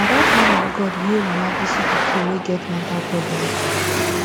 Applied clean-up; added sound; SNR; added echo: none; Traffic noise, roadway noise; -4 dB; none.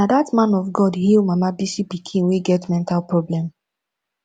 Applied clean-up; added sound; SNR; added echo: none; none; none; none.